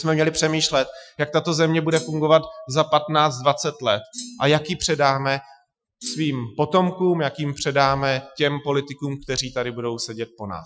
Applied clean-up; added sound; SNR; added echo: classical method Wiener filter.